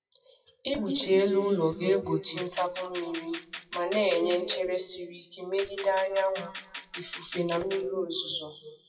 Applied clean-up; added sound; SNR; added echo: classical method WPE with log-MMSE.